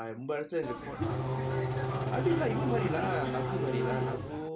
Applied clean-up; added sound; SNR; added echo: none; Race car, auto racing / Engine starting; -3 dB; none.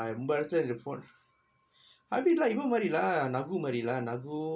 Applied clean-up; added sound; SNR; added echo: none; none; none; none.